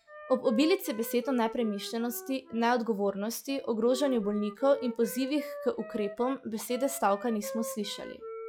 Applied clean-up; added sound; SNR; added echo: classical method log-MMSE.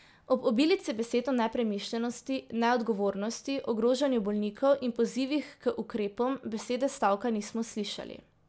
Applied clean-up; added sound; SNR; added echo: none; none; none; none.